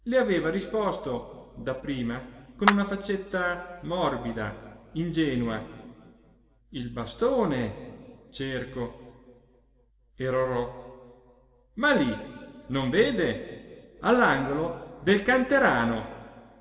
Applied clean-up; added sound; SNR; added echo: none; Clapping; 3 dB; reverberation time 1.9 s.